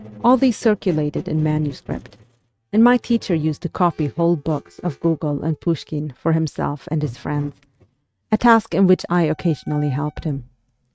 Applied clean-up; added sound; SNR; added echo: neural mask model RNNoise.